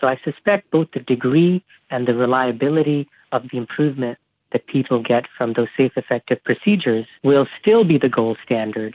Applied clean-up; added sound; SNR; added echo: none; none; none; none.